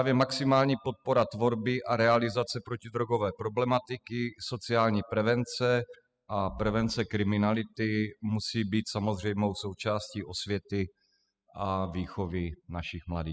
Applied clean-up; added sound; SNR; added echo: classical method spectral subtraction.